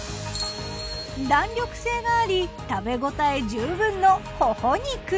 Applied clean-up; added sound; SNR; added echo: none; none; none; none.